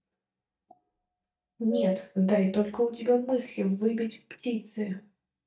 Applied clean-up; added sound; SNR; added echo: neural mask model DeepFilterNet 3.